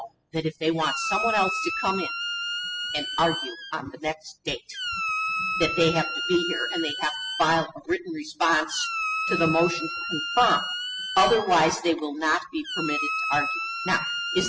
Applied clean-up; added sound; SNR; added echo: classical method spectral subtraction.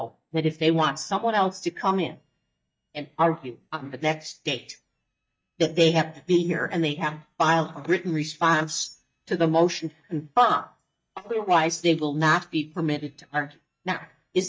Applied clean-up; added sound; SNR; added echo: neural mask model DeepFilterNet 3.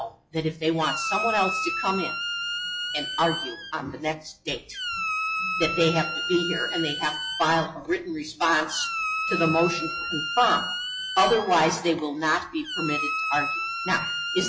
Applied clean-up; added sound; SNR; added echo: classical method log-MMSE.